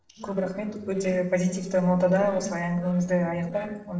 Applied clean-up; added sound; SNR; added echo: neural separator model SepFormer DNS4.